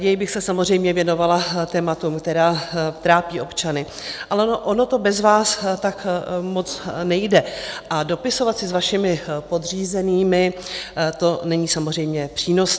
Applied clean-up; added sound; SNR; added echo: none; none; none; none.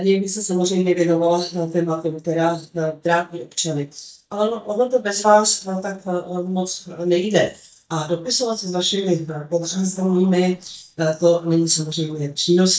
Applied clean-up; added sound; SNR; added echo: neural mask model DeepFilterNet 3.